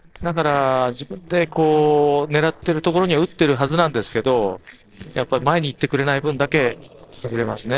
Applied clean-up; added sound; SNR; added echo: neural separator model SepFormer DNS4.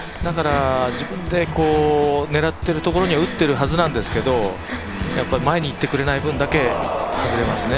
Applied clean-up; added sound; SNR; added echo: none; Breathing; 12 dB; none.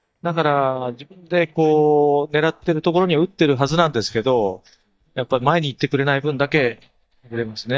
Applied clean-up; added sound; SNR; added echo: neural mask model DeepFilterNet 3.